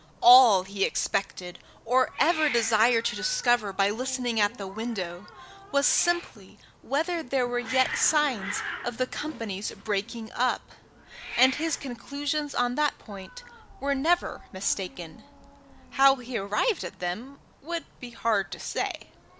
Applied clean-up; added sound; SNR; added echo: none; Hiss; 15 dB; none.